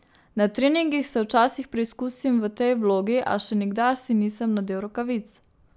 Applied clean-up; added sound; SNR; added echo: none; none; none; none.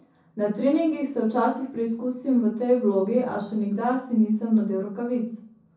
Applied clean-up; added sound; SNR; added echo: none; none; none; reverberation time 0.6 s.